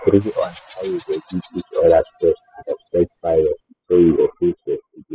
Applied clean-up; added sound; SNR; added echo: classical method spectral subtraction.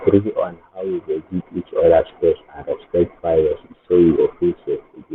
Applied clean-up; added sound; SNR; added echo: none; none; none; none.